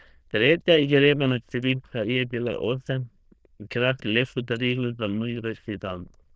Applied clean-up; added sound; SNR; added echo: neural diffusion model UNIVERSE++.